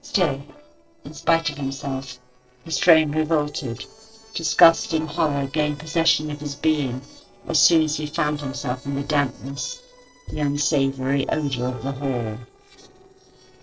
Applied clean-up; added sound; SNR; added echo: neural separator model SepFormer DNS4.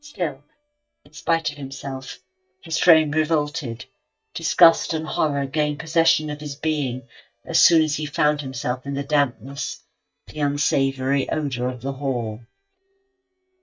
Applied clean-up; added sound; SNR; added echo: neural mask model DeepFilterNet 3.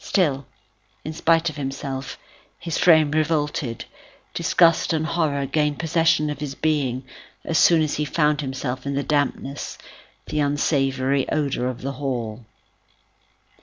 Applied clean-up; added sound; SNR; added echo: none; none; none; none.